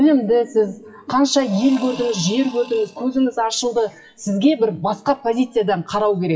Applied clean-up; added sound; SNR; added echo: classical method WPE with log-MMSE.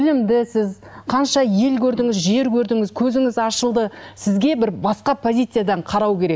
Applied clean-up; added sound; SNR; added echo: none; none; none; none.